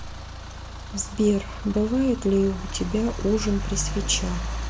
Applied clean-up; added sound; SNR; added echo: none; Idling / Engine starting / Accelerating, revving, vroom / Car; 6 dB; none.